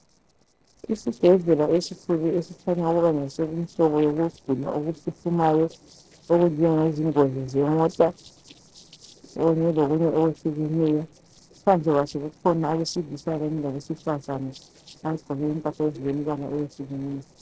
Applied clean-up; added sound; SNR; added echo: neural separator model SepFormer DNS4.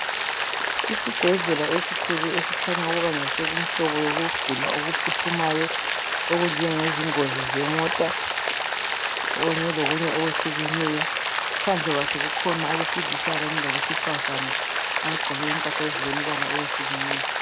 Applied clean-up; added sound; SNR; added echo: none; Rain; -3 dB; none.